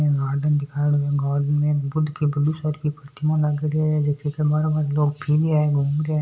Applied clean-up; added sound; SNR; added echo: none; none; none; none.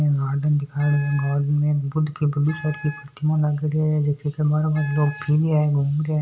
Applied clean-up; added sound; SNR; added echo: none; Wind instrument, woodwind instrument; 20 dB; none.